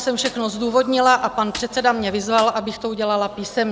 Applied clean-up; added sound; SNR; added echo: none; Snare drum; 17 dB; none.